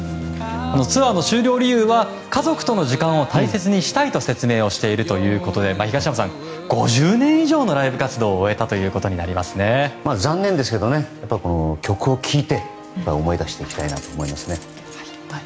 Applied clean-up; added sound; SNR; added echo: none; Keys jangling; 19 dB; none.